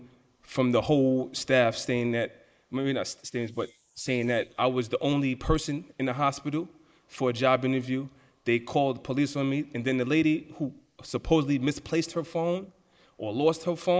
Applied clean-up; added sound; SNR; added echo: neural mask model Resemble Enhance denoiser.